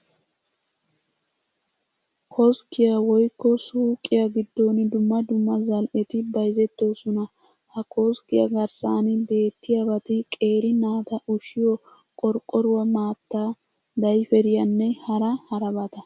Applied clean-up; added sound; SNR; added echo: none; none; none; none.